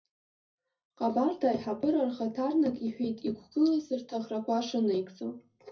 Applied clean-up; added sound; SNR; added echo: none; none; none; reverberation time 0.4 s.